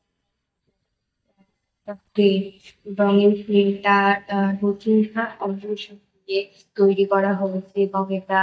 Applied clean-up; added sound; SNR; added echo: neural mask model DeepFilterNet 3.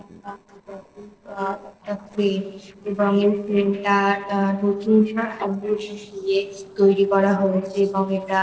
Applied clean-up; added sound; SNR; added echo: neural separator model SepFormer DNS4.